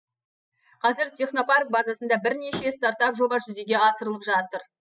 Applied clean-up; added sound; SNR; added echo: classical method spectral subtraction.